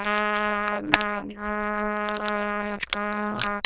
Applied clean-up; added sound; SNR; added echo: neural diffusion model UNIVERSE++.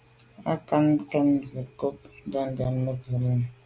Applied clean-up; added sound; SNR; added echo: none; none; none; none.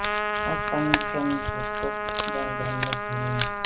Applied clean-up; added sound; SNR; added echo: none; Crumpling, crinkling + Trumpet; -3 dB; none.